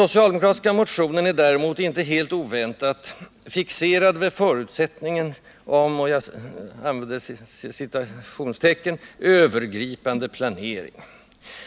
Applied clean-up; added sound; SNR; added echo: none; none; none; none.